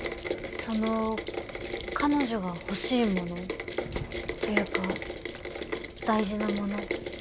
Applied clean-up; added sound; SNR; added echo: none; Rain; 2 dB; none.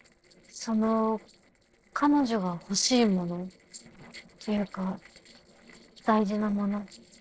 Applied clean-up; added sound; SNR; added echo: neural separator model SepFormer DNS4.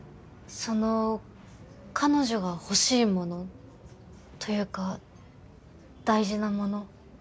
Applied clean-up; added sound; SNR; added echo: none; none; none; none.